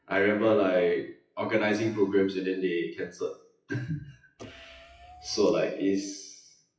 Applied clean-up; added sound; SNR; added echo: classical method WPE with log-MMSE.